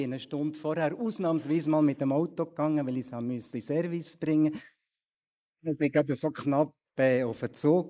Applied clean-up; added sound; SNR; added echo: neural mask model Resemble Enhance denoiser.